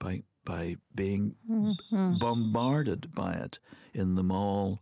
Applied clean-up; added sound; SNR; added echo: none; Bird vocalization, bird call, bird song; 19 dB; none.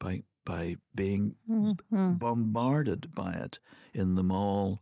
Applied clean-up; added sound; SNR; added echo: neural mask model DeepFilterNet 3.